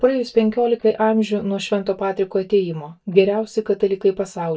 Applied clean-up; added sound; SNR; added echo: neural mask model DeepFilterNet 3.